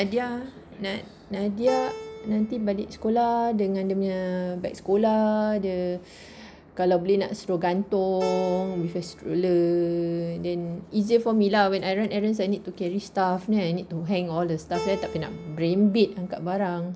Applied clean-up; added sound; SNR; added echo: none; Keyboard (musical); 17 dB; none.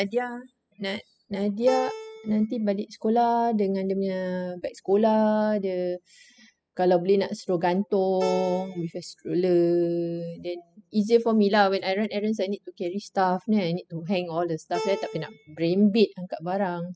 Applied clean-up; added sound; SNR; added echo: classical method spectral subtraction.